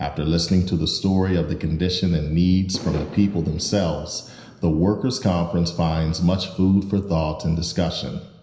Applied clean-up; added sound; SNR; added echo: none; Fireworks; 16 dB; reverberation time 0.9 s.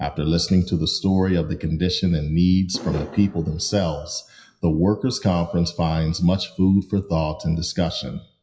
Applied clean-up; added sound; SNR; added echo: classical method WPE with log-MMSE.